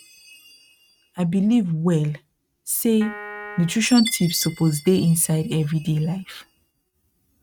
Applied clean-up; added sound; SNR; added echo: neural mask model RNNoise.